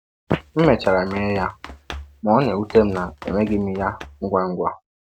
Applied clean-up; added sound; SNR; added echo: neural mask model RNNoise.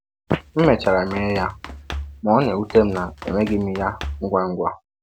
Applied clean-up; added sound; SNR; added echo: none; Run; 13 dB; none.